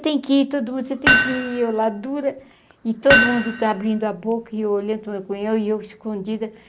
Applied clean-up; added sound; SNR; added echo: none; Hammer; 0 dB; none.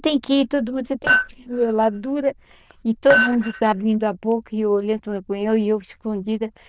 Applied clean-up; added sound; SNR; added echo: neural diffusion model UNIVERSE++.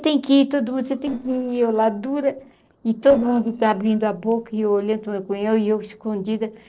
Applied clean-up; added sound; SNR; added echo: neural separator model SepFormer DNS4.